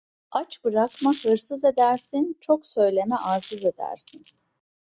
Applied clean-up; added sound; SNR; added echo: neural mask model RNNoise.